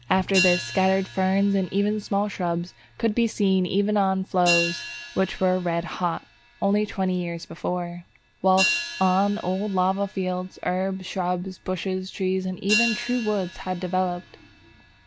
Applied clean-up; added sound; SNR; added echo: none; Hi-hat; 9 dB; none.